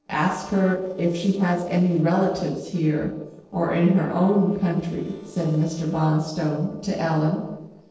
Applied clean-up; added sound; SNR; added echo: neural separator model SepFormer DNS4.